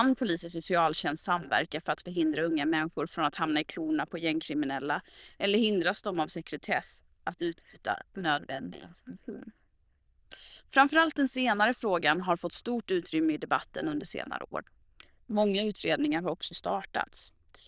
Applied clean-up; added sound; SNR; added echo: neural diffusion model UNIVERSE++.